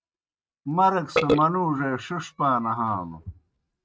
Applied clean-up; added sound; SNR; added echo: neural mask model RNNoise.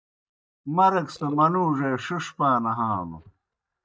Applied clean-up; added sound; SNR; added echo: neural mask model DeepFilterNet 3.